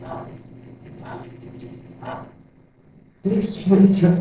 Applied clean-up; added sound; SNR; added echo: neural separator model SepFormer DNS4.